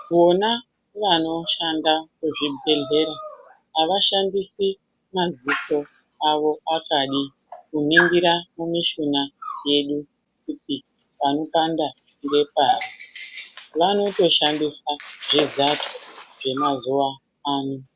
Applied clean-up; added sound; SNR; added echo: none; Dog; 10 dB; none.